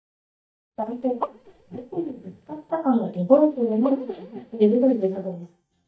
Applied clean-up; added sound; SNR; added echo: neural mask model DeepFilterNet 3.